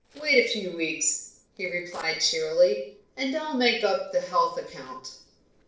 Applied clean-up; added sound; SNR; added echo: neural separator model SepFormer DNS4.